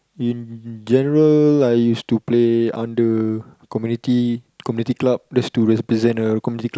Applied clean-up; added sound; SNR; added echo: none; none; none; none.